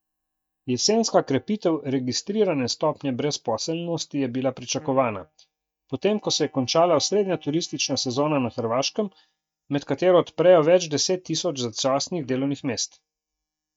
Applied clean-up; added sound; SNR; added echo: neural mask model DeepFilterNet 3.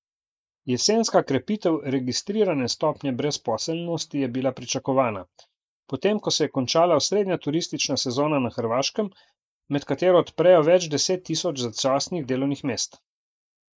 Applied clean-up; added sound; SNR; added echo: neural mask model Resemble Enhance denoiser.